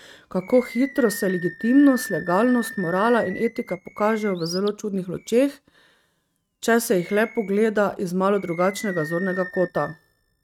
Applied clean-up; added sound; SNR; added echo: neural mask model RNNoise.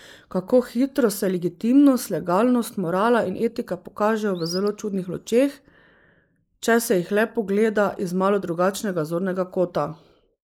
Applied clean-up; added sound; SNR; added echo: neural mask model Resemble Enhance denoiser.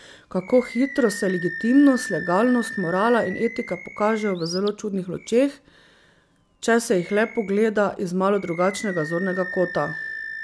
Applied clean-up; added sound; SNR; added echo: none; Animal; 13 dB; none.